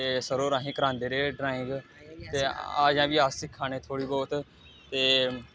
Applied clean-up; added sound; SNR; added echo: none; none; none; none.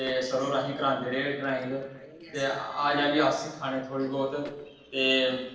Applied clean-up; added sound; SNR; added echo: neural separator model SepFormer DNS4.